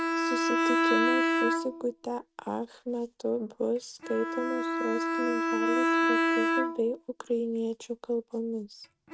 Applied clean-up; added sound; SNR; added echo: neural mask model RNNoise.